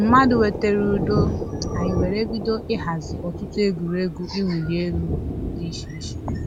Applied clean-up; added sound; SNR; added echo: none; Thunder; 4 dB; none.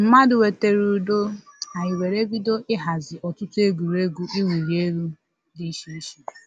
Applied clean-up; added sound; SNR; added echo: none; none; none; none.